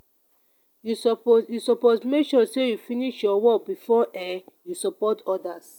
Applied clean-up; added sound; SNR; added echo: none; none; none; none.